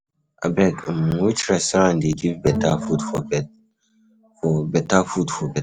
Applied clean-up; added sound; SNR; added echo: none; Bowed string instrument; 11 dB; none.